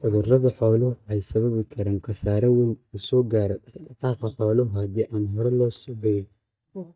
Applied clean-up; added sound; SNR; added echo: neural mask model DeepFilterNet 3.